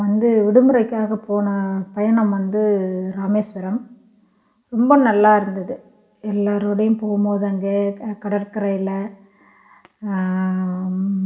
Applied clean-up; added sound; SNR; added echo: none; none; none; reverberation time 0.7 s.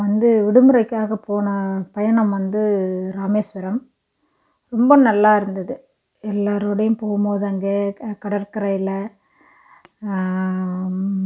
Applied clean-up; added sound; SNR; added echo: none; none; none; none.